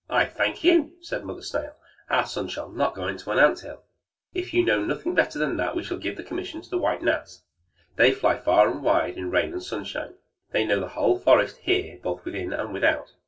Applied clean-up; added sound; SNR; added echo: none; none; none; reverberation time 0.2 s.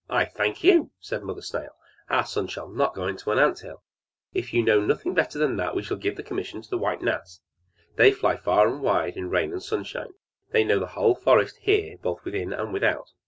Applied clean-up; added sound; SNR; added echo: none; none; none; none.